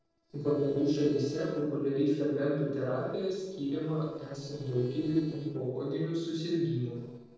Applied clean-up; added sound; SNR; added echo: neural separator model SepFormer DNS4.